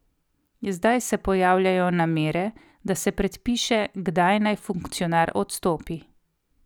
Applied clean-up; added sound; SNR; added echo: none; none; none; none.